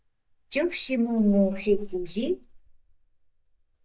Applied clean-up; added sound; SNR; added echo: neural mask model DeepFilterNet 3.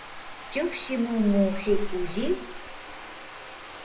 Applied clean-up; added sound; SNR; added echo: none; Bathtub (filling or washing); 5 dB; reverberation time 0.5 s.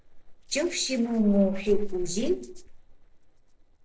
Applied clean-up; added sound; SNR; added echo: neural separator model SepFormer DNS4.